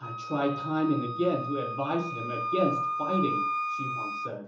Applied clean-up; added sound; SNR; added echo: none; Wind instrument, woodwind instrument; 2 dB; reverberation time 1.2 s.